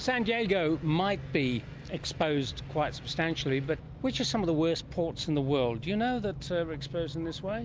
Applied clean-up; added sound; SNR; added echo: none; none; none; none.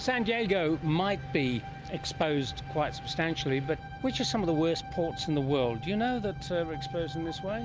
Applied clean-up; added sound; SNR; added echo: none; Bowed string instrument; 15 dB; none.